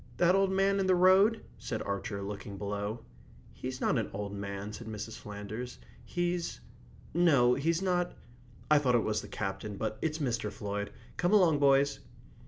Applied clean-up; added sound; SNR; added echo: none; none; none; none.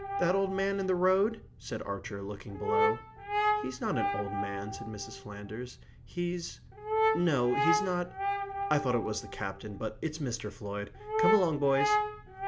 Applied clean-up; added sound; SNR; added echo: none; Brass instrument; 2 dB; none.